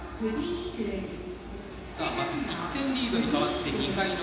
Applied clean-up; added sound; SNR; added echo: none; none; none; reverberation time 1.0 s.